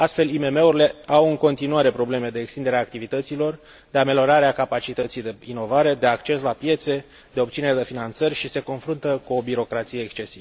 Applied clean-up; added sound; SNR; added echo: none; none; none; none.